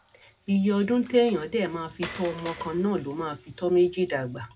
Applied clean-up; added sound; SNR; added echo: none; Water; 20 dB; reverberation time 0.2 s.